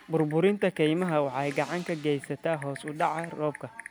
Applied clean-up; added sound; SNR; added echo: none; Typing; 18 dB; none.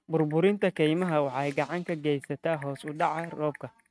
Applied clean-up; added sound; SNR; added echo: neural mask model RNNoise.